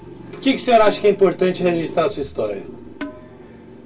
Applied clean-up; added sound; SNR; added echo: none; Percussion; 15 dB; reverberation time 0.2 s.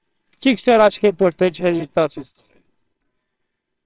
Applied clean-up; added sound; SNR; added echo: neural separator model SepFormer WHAMR!.